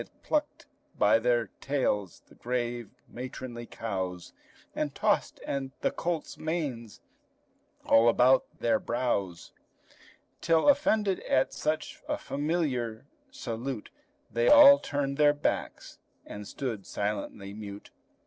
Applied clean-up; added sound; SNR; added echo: neural separator model SepFormer DNS4.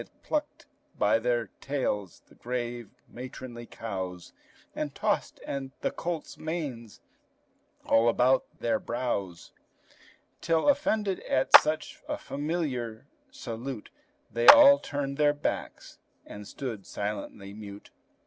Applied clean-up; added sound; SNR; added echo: none; Clapping; -2 dB; none.